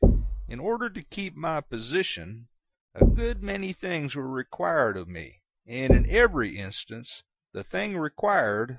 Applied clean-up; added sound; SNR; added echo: classical method Wiener filter.